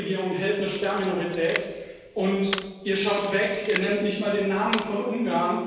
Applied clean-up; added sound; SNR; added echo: none; Camera; 7 dB; reverberation time 1.2 s.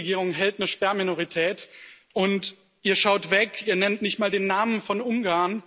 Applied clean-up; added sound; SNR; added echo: none; none; none; none.